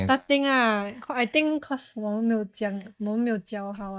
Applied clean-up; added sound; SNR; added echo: neural mask model DeepFilterNet 3.